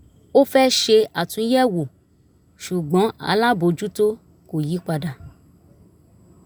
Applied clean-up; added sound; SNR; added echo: none; none; none; none.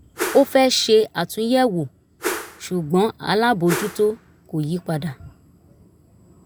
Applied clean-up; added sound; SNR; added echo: none; Whoosh, swoosh, swish; 10 dB; none.